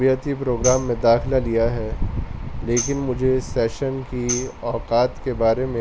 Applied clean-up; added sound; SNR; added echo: none; Tambourine; 13 dB; none.